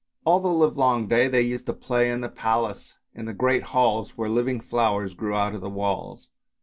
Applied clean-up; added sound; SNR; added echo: none; none; none; none.